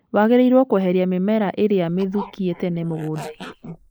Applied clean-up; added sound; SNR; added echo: neural mask model Resemble Enhance denoiser.